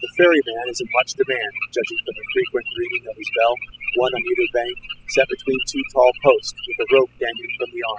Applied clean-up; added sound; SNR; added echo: classical method spectral subtraction.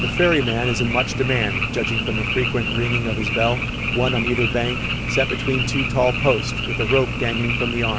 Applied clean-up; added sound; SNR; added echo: none; Frog; 0 dB; none.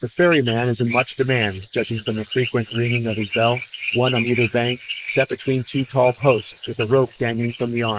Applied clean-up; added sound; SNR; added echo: neural mask model Resemble Enhance denoiser.